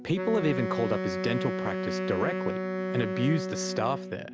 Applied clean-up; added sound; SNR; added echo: none; Wind instrument, woodwind instrument; 2 dB; none.